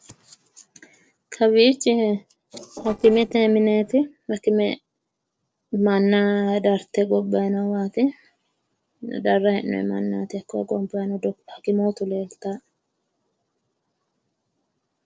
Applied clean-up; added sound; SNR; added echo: neural separator model SepFormer DNS4.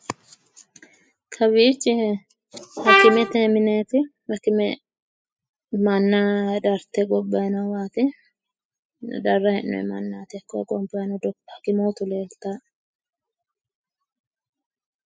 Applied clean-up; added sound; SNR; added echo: classical method spectral subtraction.